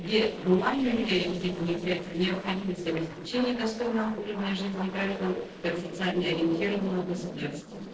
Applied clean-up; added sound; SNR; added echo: neural separator model SepFormer DNS4.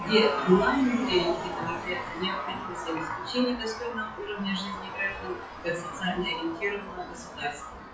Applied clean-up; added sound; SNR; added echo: classical method WPE with log-MMSE.